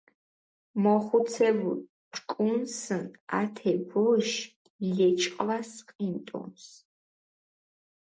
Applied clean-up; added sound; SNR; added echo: none; none; none; none.